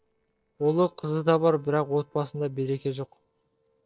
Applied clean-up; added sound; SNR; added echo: neural separator model SepFormer DNS4.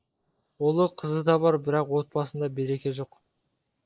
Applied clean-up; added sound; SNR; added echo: neural mask model Resemble Enhance denoiser.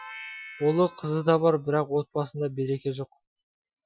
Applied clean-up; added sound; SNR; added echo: classical method Wiener filter.